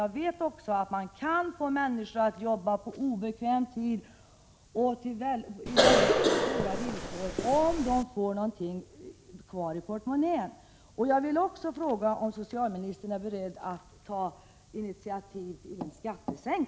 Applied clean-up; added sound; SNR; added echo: none; Cough; -5 dB; none.